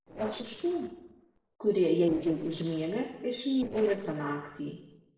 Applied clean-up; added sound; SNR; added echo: neural separator model SepFormer DNS4.